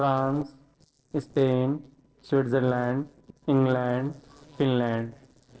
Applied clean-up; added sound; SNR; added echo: neural separator model SepFormer DNS4.